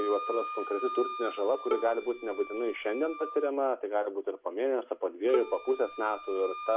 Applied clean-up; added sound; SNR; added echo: none; Wind instrument, woodwind instrument + Bowed string instrument; 9 dB; none.